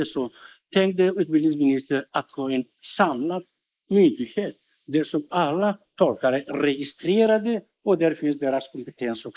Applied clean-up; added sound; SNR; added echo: neural mask model Resemble Enhance denoiser.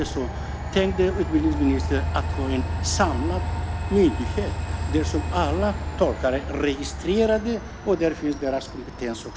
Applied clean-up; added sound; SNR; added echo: none; Train; 3 dB; none.